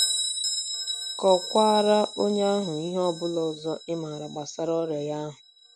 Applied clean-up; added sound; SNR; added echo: none; Bell; 7 dB; none.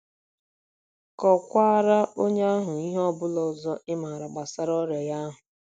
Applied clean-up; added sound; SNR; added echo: none; none; none; none.